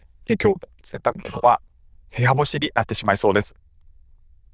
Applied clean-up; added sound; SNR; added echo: neural diffusion model UNIVERSE++.